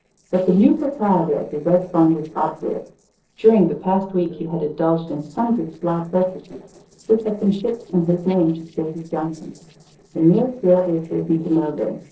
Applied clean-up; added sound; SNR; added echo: neural separator model SepFormer DNS4.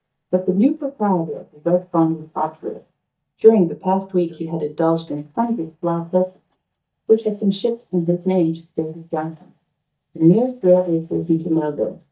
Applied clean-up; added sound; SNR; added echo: neural mask model DeepFilterNet 3.